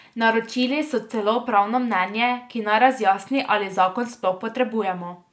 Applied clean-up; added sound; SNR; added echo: none; none; none; none.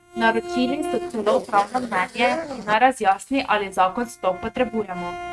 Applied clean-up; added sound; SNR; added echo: neural mask model RNNoise.